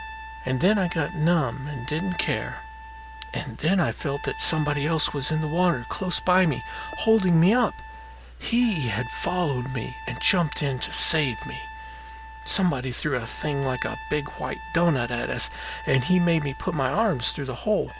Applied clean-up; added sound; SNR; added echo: none; Trumpet; 15 dB; none.